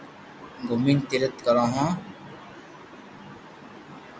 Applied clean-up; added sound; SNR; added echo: none; none; none; none.